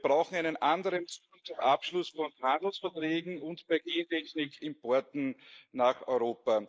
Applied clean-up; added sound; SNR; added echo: neural mask model Resemble Enhance denoiser.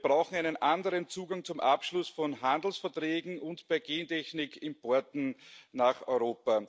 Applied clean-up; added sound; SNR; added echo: none; none; none; none.